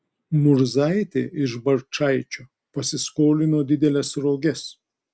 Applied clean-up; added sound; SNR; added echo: none; none; none; none.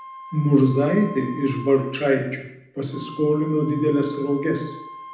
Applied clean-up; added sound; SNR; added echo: none; Wind instrument, woodwind instrument; 17 dB; reverberation time 0.7 s.